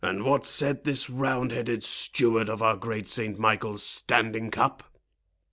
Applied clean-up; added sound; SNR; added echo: none; none; none; none.